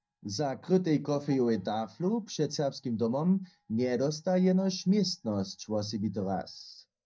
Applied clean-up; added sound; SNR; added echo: neural mask model DeepFilterNet 3.